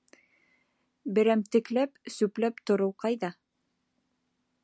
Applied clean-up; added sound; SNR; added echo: none; none; none; none.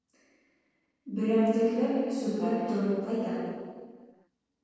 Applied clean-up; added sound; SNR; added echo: neural separator model SepFormer DNS4.